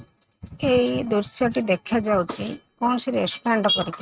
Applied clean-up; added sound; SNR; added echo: neural mask model RNNoise.